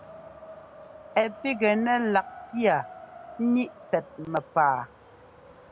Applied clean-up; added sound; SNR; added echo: none; Wind; 18 dB; none.